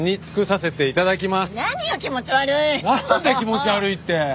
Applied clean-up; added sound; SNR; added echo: none; none; none; none.